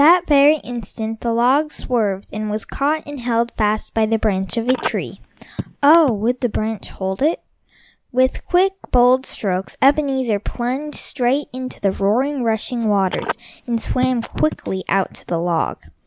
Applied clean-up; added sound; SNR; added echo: neural mask model Resemble Enhance denoiser.